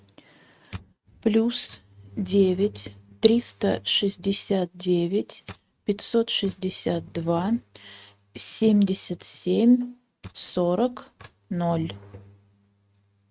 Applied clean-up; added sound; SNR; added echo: neural mask model RNNoise.